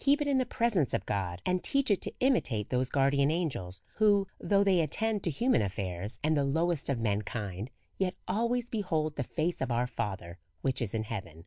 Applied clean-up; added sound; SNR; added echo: none; none; none; none.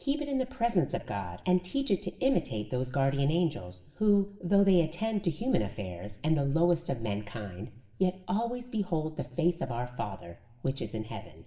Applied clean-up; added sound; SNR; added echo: none; none; none; reverberation time 1.6 s.